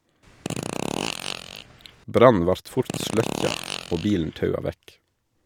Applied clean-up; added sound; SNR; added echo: none; Fart; 7 dB; none.